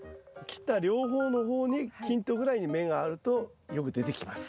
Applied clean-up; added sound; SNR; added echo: none; none; none; none.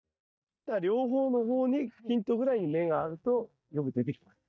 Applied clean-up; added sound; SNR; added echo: neural mask model DeepFilterNet 3.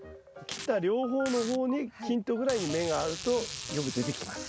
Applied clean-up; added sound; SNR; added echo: none; Packing tape, duct tape; 12 dB; none.